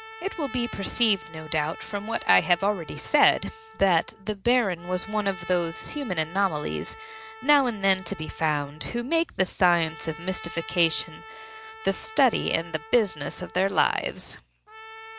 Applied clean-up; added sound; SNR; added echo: none; Trumpet; 17 dB; none.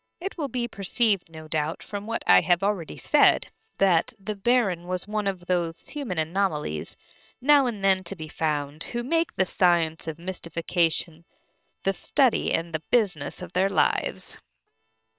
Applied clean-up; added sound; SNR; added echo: neural separator model SepFormer WHAM!.